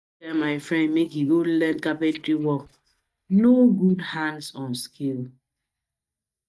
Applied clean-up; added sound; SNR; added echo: neural mask model DeepFilterNet 3.